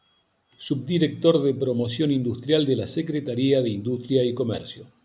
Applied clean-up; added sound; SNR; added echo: none; none; none; none.